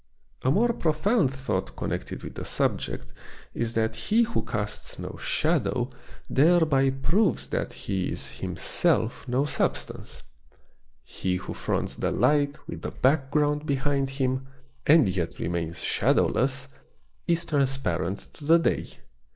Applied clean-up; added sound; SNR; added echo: neural mask model Resemble Enhance denoiser.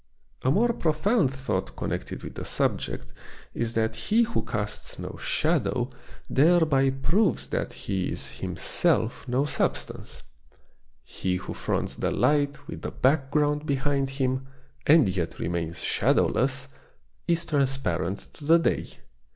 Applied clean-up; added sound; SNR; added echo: none; none; none; none.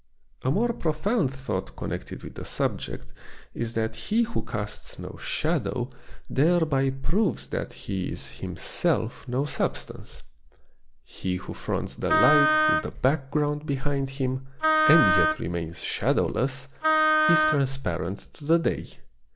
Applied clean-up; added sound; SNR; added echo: none; Wind instrument, woodwind instrument; -2 dB; none.